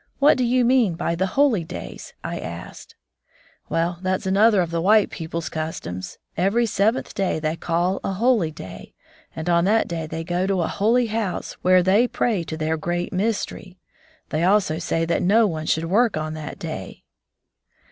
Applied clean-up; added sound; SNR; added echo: none; none; none; none.